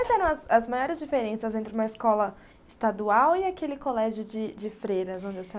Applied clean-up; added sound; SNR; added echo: none; none; none; none.